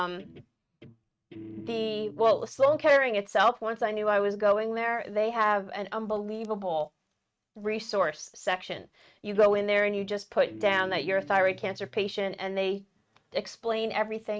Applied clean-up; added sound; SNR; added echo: neural mask model RNNoise.